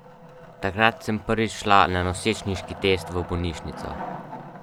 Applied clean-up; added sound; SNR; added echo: none; Wood; 14 dB; none.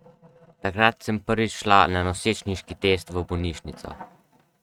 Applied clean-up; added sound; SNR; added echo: neural mask model RNNoise.